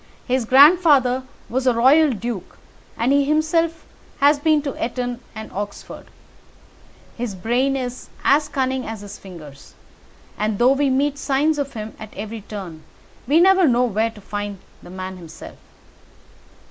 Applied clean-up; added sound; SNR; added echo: none; none; none; none.